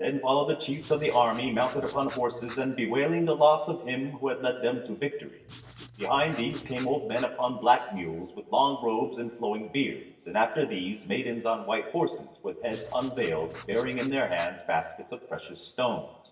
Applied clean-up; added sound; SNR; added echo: none; Writing; 18 dB; reverberation time 1.4 s.